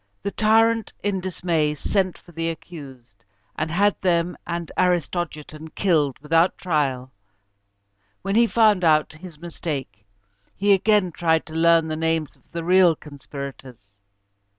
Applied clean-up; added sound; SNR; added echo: none; none; none; none.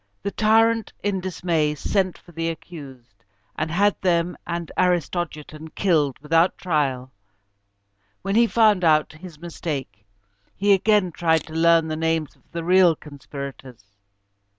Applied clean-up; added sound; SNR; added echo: none; Camera; 19 dB; none.